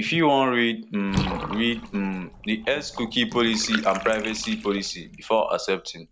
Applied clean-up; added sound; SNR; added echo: none; Bathtub (filling or washing) / Water; 11 dB; none.